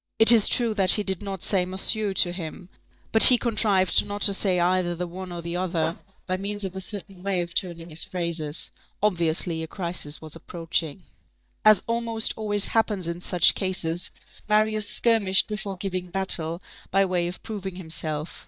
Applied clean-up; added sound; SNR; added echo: neural mask model DeepFilterNet 3.